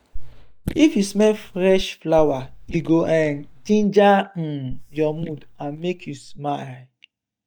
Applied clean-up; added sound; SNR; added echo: neural mask model DeepFilterNet 3.